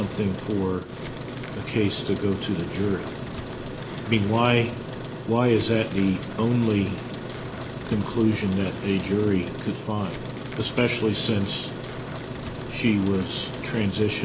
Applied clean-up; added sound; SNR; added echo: none; Truck; 8 dB; none.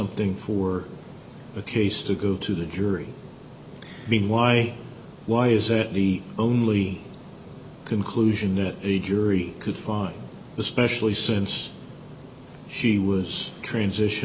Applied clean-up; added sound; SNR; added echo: none; none; none; none.